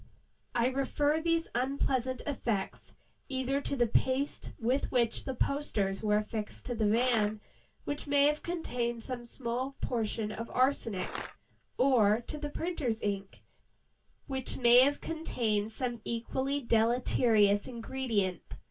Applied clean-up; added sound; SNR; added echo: none; Crushing; 7 dB; reverberation time 0.1 s.